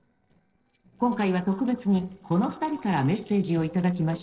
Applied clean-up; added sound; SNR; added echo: neural separator model SepFormer DNS4.